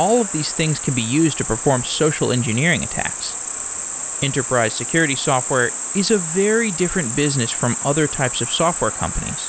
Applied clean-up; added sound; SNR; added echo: none; Cricket; 4 dB; none.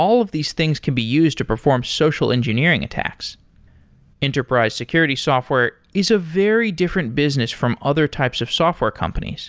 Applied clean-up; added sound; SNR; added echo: none; none; none; none.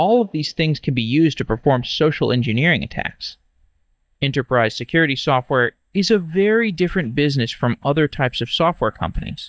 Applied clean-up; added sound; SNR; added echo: neural mask model DeepFilterNet 3.